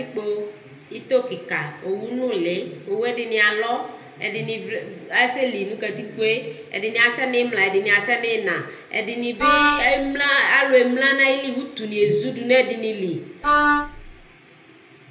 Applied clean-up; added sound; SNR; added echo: none; Wind instrument, woodwind instrument; -2 dB; reverberation time 0.7 s.